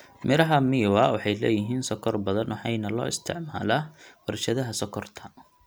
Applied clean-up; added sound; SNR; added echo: none; none; none; none.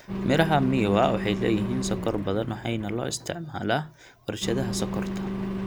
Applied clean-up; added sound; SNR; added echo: none; Engine; 5 dB; none.